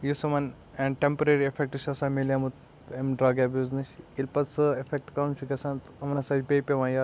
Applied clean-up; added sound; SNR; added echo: none; none; none; none.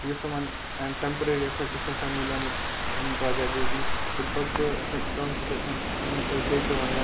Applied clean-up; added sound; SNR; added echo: none; Rain / Thunderstorm; -3 dB; reverberation time 0.5 s.